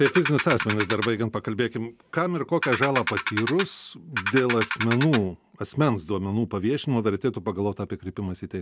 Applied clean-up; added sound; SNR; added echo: none; Ratchet, pawl; 2 dB; none.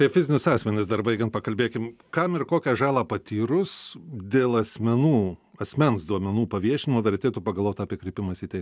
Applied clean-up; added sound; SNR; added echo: none; none; none; none.